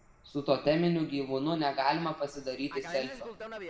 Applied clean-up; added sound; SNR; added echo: none; Fixed-wing aircraft, airplane; 16 dB; reverberation time 0.7 s.